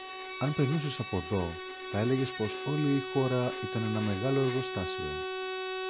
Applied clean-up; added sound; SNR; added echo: none; Bowed string instrument; 6 dB; none.